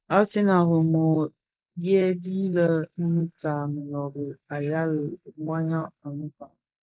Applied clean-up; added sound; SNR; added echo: neural mask model Resemble Enhance denoiser.